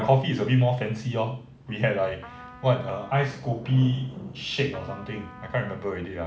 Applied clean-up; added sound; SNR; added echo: none; Thunder / Rain + Trumpet; 19 dB; none.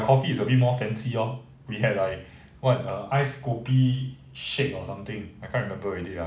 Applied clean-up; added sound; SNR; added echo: none; none; none; none.